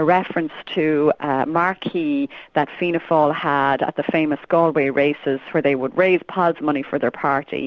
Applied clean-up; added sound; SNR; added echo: none; none; none; none.